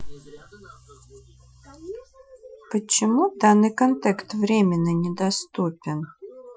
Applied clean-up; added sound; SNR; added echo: classical method Wiener filter.